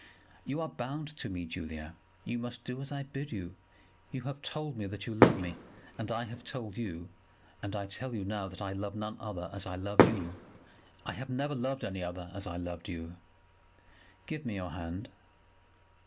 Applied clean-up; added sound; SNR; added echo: none; Fireworks; -4 dB; none.